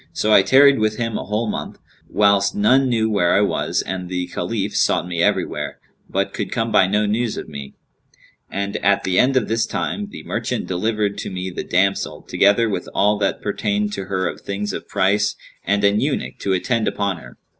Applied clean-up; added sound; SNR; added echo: none; none; none; none.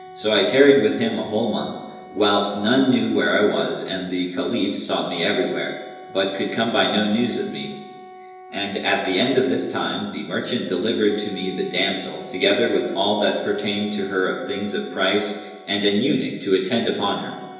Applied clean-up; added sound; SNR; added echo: none; Wind instrument, woodwind instrument; 20 dB; reverberation time 1.0 s.